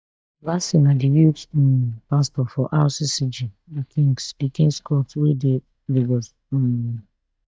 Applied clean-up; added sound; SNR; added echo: neural mask model DeepFilterNet 3.